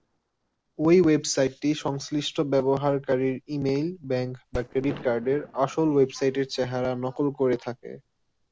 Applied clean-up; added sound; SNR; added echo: neural separator model SepFormer DNS4.